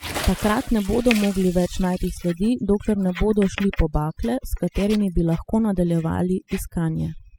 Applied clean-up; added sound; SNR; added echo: classical method spectral subtraction.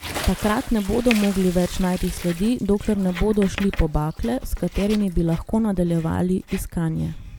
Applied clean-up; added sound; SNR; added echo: none; Bathtub (filling or washing) / Splash, splatter + Writing; 14 dB; none.